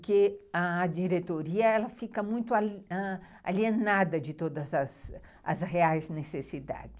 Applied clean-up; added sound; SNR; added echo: none; none; none; none.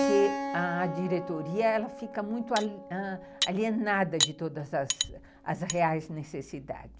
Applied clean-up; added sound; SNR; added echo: none; Cutlery, silverware + Keyboard (musical); 5 dB; none.